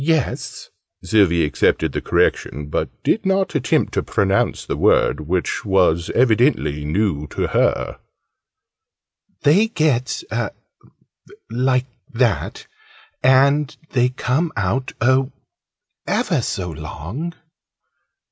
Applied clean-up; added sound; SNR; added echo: none; none; none; none.